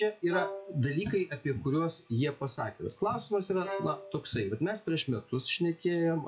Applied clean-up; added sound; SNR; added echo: classical method log-MMSE.